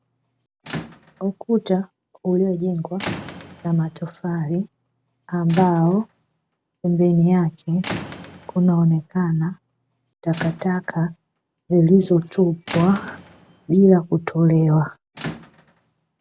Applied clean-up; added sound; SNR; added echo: none; Squeak / Rattle / Slam; 16 dB; none.